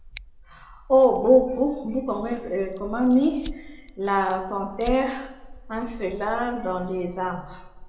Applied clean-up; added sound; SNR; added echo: none; Fire; 16 dB; reverberation time 0.7 s.